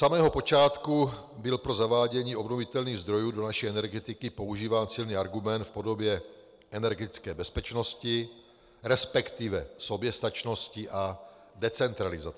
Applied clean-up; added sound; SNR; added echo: none; none; none; none.